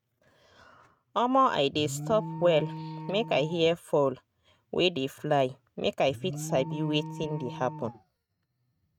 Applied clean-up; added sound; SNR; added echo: neural mask model RNNoise.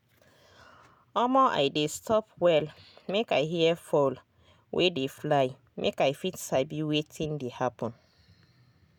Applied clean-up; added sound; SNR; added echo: none; none; none; none.